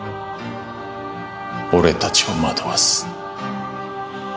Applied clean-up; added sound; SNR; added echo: none; none; none; none.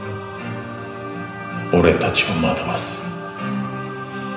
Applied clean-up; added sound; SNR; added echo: none; none; none; reverberation time 0.9 s.